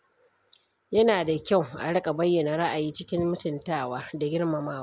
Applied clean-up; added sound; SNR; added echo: none; none; none; none.